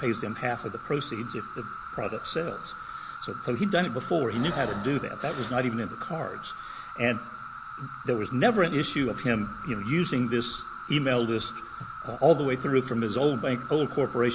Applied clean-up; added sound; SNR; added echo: none; Breathing + Insect; 11 dB; none.